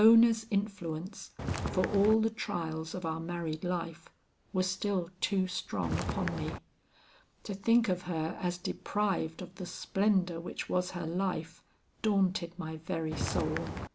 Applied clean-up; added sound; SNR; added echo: none; Walk, footsteps; 4 dB; none.